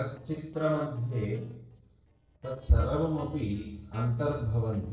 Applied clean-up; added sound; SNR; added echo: neural separator model SepFormer DNS4.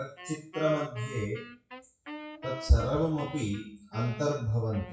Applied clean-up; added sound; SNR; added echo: classical method WPE with log-MMSE.